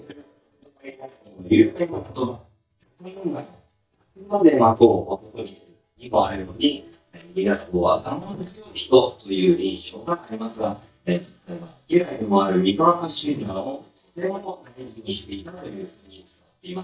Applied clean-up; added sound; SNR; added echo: neural mask model DeepFilterNet 3.